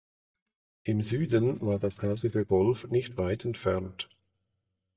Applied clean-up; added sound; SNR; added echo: neural mask model DeepFilterNet 3.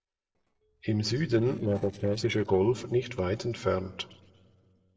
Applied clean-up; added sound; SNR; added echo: neural separator model SepFormer DNS4.